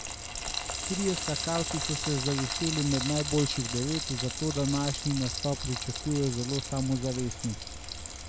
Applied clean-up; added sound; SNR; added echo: none; Frying (food); 4 dB; none.